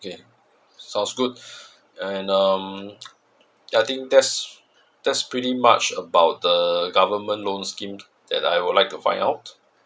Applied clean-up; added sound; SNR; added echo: none; none; none; none.